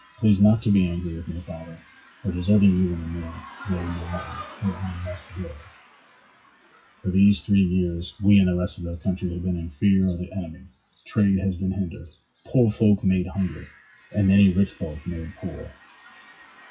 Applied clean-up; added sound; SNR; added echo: classical method WPE with log-MMSE.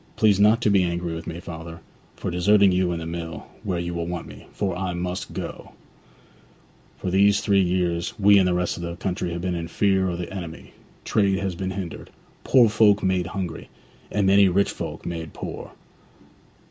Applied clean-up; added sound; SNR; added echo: none; none; none; none.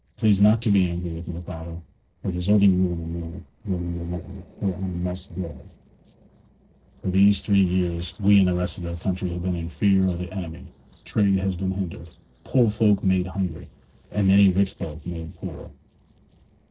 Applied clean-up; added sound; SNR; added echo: neural separator model SepFormer DNS4.